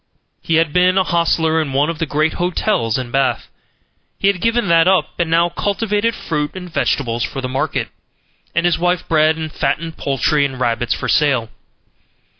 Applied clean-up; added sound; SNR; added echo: none; none; none; none.